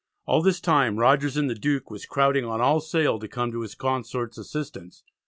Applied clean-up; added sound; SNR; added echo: none; none; none; none.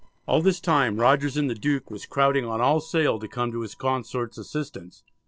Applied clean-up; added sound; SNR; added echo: neural separator model SepFormer DNS4.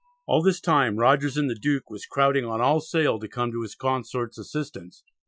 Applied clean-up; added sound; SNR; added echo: classical method Wiener filter.